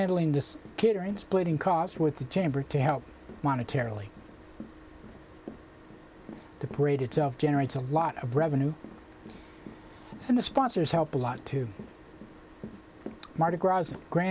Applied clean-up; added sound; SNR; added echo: none; Run; 20 dB; none.